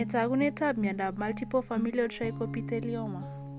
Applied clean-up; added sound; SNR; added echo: none; Guitar; 7 dB; none.